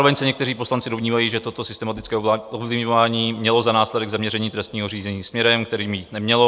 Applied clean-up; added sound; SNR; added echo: none; none; none; none.